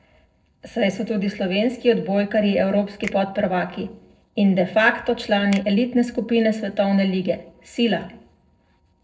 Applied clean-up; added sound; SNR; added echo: neural separator model SepFormer DNS4.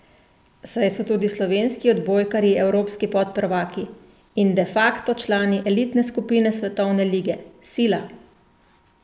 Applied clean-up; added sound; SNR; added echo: none; none; none; none.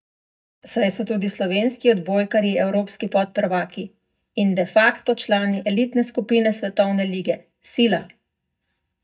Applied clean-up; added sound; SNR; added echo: neural mask model DeepFilterNet 3.